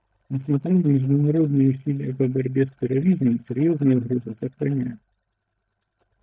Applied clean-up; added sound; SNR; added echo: neural mask model DeepFilterNet 3.